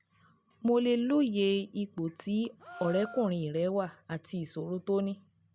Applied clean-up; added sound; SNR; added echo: none; Gasp; 19 dB; none.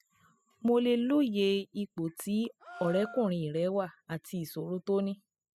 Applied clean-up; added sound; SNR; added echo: classical method spectral subtraction.